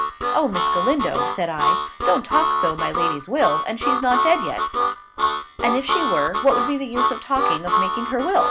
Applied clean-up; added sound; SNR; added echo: none; Harmonica; -1 dB; none.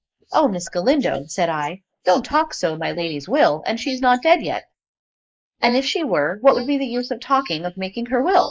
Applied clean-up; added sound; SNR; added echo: neural mask model Resemble Enhance denoiser.